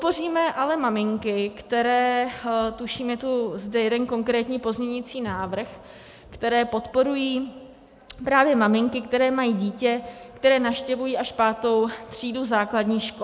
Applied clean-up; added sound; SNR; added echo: none; none; none; none.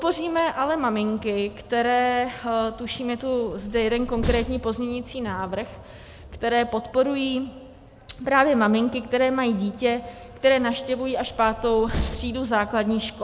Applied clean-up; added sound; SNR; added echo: none; Train; 13 dB; none.